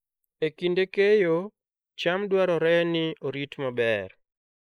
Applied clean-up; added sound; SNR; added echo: neural mask model Resemble Enhance denoiser.